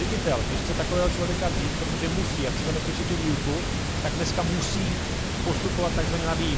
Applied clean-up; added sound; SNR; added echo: none; Water; -3 dB; none.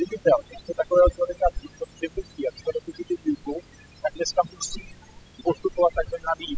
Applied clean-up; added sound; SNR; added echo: classical method spectral subtraction.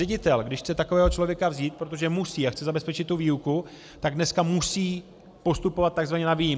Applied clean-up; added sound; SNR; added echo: none; none; none; none.